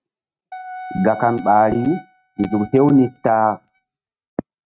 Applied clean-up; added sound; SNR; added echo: neural mask model RNNoise.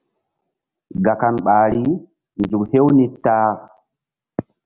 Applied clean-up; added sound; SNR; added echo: none; none; none; none.